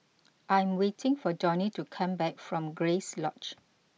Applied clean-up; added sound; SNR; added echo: none; none; none; none.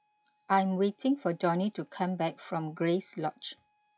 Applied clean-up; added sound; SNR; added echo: classical method log-MMSE.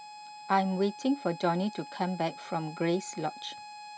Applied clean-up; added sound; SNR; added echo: none; Harmonica; 14 dB; none.